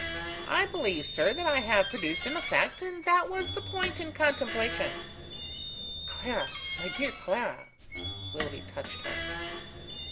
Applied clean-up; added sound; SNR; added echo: none; Squeak; 3 dB; none.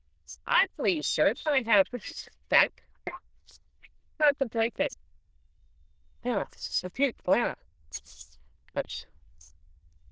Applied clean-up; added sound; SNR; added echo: neural diffusion model UNIVERSE++.